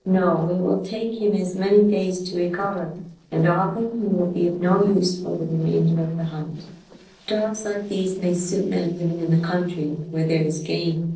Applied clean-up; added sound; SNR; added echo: neural separator model SepFormer DNS4.